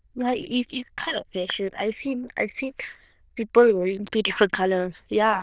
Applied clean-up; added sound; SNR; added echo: neural diffusion model UNIVERSE++.